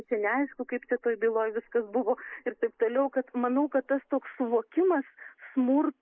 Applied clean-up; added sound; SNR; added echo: neural mask model Resemble Enhance denoiser.